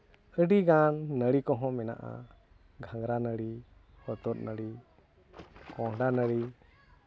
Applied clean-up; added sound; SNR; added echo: none; Water / Splash, splatter; 19 dB; none.